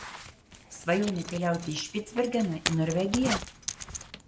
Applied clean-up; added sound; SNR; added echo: none; Zipper (clothing); 8 dB; none.